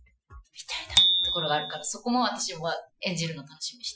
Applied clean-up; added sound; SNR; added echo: classical method Wiener filter.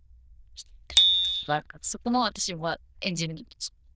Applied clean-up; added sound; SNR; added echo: neural diffusion model UNIVERSE++.